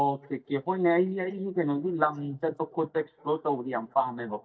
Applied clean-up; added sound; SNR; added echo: neural mask model DeepFilterNet 3.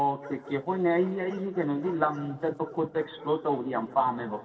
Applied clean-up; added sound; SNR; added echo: none; Bark; 20 dB; reverberation time 1.8 s.